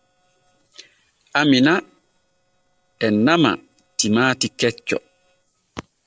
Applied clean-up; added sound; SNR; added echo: neural separator model SepFormer DNS4.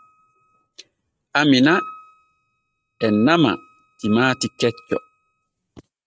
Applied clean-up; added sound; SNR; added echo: neural mask model RNNoise.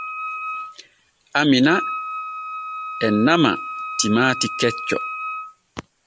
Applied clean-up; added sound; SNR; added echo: none; Wind instrument, woodwind instrument; 8 dB; none.